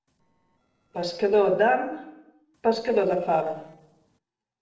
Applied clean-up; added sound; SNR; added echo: neural separator model SepFormer DNS4.